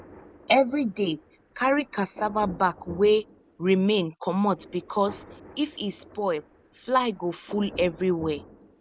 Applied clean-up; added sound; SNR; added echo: none; Thunder; 19 dB; none.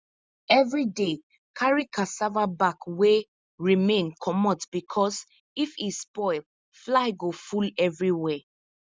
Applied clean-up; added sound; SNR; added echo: none; none; none; none.